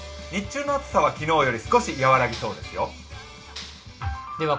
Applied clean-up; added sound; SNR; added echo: none; Clapping; 20 dB; reverberation time 0.2 s.